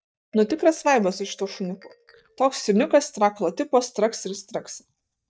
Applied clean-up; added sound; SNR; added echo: neural mask model DeepFilterNet 3.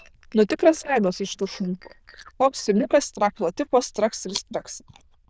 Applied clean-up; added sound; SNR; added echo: neural diffusion model UNIVERSE++.